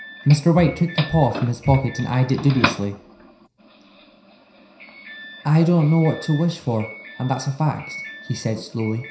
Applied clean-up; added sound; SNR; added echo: none; Doorbell; 12 dB; reverberation time 0.5 s.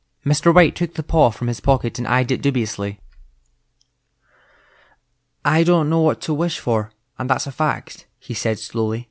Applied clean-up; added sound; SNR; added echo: none; none; none; none.